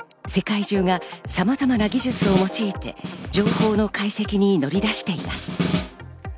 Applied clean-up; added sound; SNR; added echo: none; Snare drum; 5 dB; none.